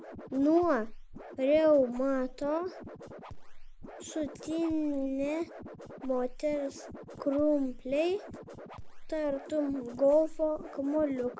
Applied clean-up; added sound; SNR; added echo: none; Scratching (performance technique); 13 dB; none.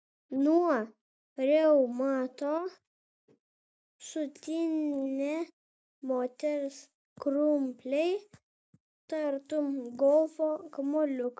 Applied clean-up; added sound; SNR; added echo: none; none; none; none.